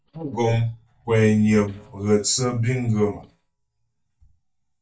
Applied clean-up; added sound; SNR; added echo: neural mask model DeepFilterNet 3.